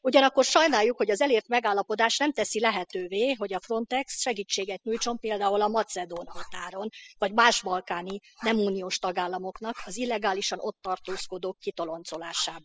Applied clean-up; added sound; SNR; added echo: classical method spectral subtraction.